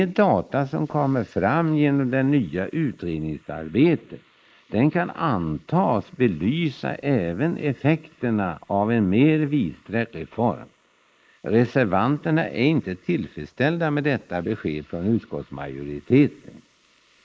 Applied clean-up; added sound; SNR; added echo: neural mask model Resemble Enhance denoiser.